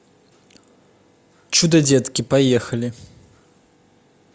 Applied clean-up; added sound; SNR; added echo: none; none; none; none.